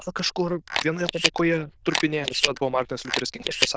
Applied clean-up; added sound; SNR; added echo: neural diffusion model UNIVERSE++.